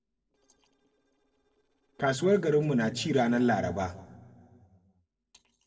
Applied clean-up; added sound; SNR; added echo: neural separator model SepFormer DNS4.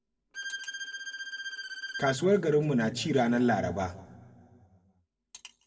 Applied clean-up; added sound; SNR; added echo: none; Bowed string instrument; 9 dB; reverberation time 0.8 s.